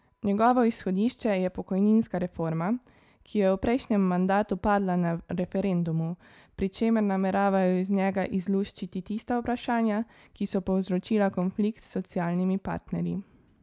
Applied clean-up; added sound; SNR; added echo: none; none; none; none.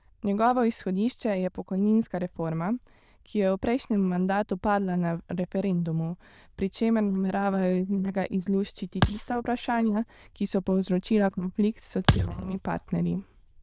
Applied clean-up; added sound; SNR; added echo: neural diffusion model UNIVERSE++.